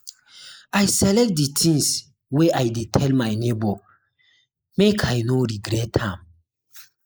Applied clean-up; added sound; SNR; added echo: neural mask model Resemble Enhance denoiser.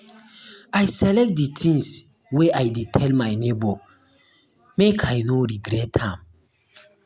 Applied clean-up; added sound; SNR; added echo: none; none; none; none.